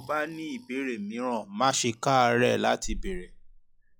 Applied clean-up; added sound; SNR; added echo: classical method log-MMSE.